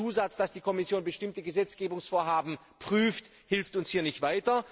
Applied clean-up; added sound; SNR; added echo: none; none; none; none.